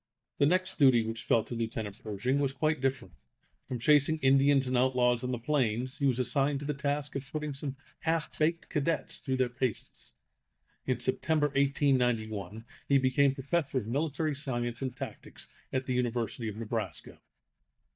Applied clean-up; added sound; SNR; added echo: neural mask model DeepFilterNet 3.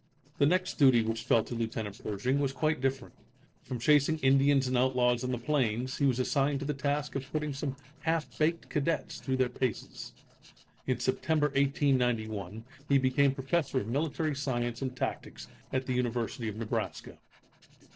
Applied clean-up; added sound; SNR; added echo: neural separator model SepFormer DNS4.